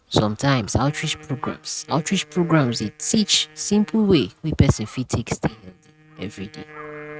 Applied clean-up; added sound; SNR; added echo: neural mask model RNNoise.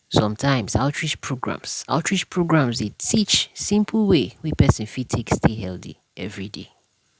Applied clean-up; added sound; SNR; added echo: none; none; none; none.